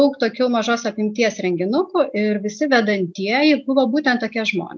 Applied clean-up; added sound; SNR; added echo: none; none; none; none.